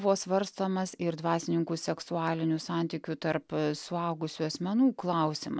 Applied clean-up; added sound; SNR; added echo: none; none; none; none.